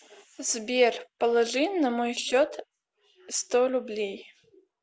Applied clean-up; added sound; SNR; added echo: none; none; none; none.